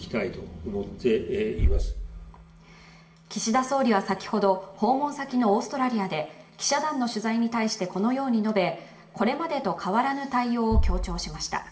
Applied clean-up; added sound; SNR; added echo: none; Bass drum; 7 dB; reverberation time 1.5 s.